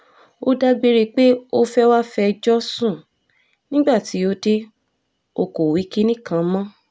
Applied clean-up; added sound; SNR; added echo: none; none; none; none.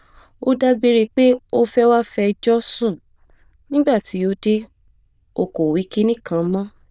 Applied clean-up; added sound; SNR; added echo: neural diffusion model UNIVERSE++.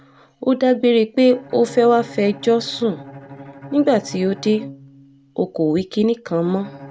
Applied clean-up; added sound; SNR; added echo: none; Bowed string instrument; 20 dB; none.